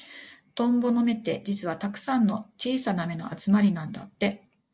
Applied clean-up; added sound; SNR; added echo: none; none; none; none.